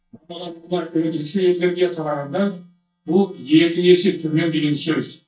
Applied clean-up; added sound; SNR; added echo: neural mask model DeepFilterNet 3.